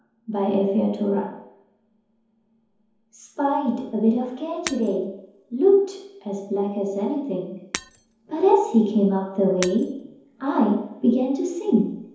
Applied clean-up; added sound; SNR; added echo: none; Shatter; 16 dB; reverberation time 0.9 s.